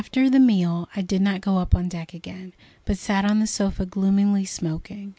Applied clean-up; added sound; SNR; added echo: none; none; none; none.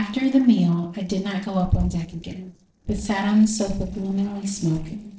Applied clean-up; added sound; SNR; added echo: neural separator model SepFormer DNS4.